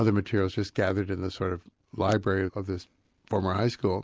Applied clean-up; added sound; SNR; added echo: none; none; none; none.